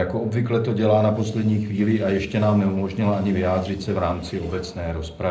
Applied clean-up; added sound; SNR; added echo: neural separator model SepFormer DNS4.